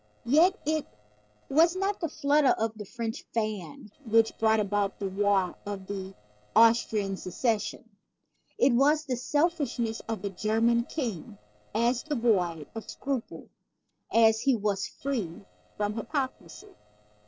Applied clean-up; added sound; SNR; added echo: neural separator model SepFormer DNS4.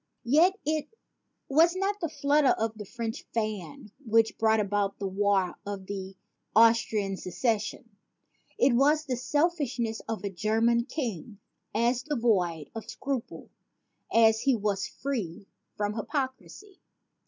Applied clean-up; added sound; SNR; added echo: none; none; none; none.